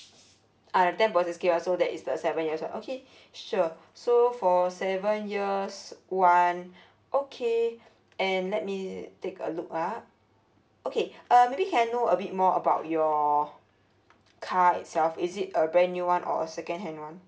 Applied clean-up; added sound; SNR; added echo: none; none; none; none.